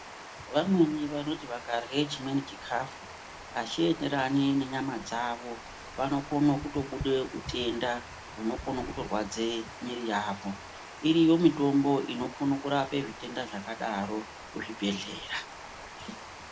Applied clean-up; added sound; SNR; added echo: none; Water; 14 dB; none.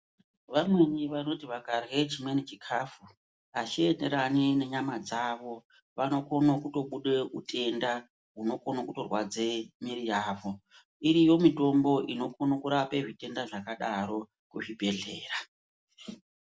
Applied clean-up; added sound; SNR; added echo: none; none; none; none.